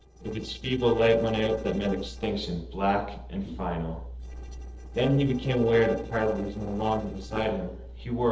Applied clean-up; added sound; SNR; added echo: neural separator model SepFormer DNS4.